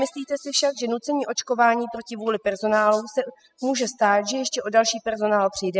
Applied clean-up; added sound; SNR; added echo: classical method spectral subtraction.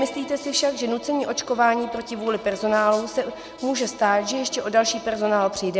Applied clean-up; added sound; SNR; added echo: none; Bowed string instrument + Rattle (instrument); 18 dB; none.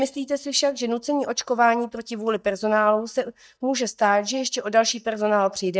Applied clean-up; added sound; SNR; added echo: neural mask model DeepFilterNet 3.